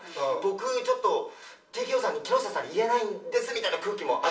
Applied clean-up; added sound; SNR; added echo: none; none; none; reverberation time 0.7 s.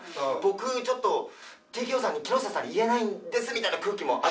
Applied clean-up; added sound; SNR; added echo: none; none; none; none.